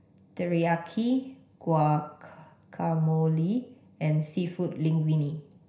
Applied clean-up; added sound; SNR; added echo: none; none; none; reverberation time 0.5 s.